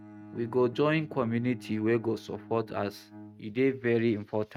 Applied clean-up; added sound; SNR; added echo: neural mask model RNNoise.